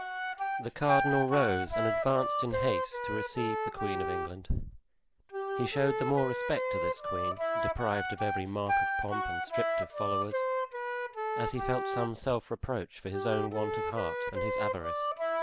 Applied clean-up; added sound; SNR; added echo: none; Wind instrument, woodwind instrument; -1 dB; none.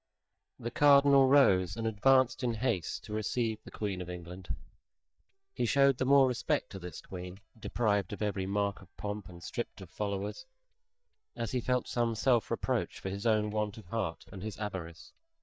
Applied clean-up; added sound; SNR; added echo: neural mask model DeepFilterNet 3.